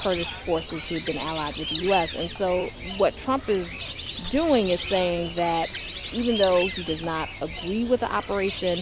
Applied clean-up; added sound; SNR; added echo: none; Bird; 9 dB; none.